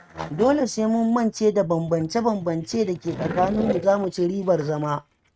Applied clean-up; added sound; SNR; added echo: neural mask model RNNoise.